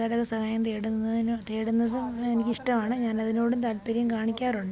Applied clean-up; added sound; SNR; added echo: none; none; none; none.